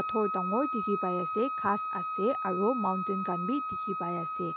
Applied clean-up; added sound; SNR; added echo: none; Wind instrument, woodwind instrument; 2 dB; none.